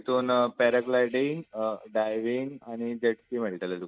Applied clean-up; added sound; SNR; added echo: neural mask model DeepFilterNet 3.